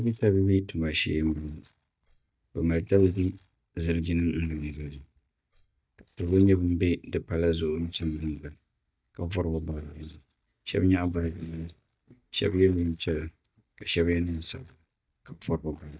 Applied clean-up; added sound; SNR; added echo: neural mask model DeepFilterNet 3.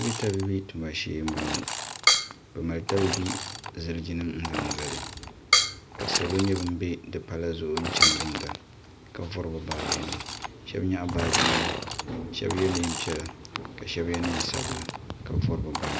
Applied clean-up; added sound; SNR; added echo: none; Sawing / Engine + Drum kit; 0 dB; none.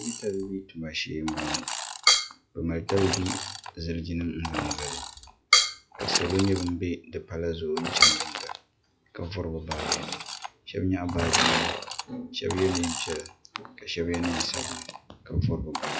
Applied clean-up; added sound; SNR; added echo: classical method log-MMSE.